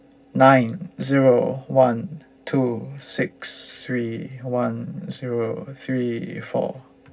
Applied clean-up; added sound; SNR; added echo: none; none; none; reverberation time 0.4 s.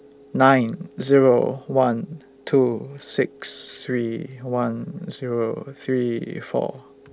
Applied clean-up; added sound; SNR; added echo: none; none; none; none.